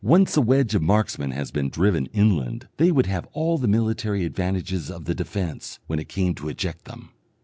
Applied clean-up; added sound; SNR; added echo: none; none; none; none.